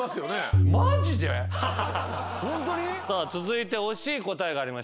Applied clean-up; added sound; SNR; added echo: none; Tabla; -2 dB; none.